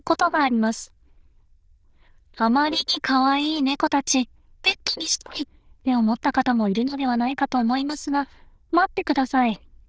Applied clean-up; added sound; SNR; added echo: neural diffusion model UNIVERSE++.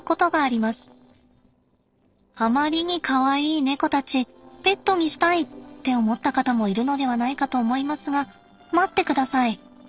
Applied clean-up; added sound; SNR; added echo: neural separator model SepFormer DNS4.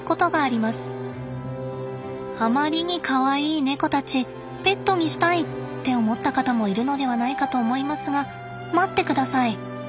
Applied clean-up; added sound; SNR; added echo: none; Bowed string instrument; 16 dB; none.